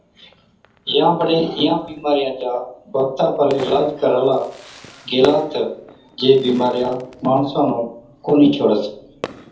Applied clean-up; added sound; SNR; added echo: none; Fireworks; 19 dB; reverberation time 0.7 s.